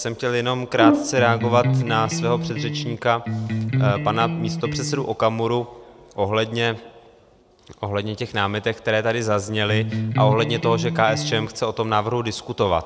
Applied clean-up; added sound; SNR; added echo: none; Electric guitar + Brass instrument; 1 dB; none.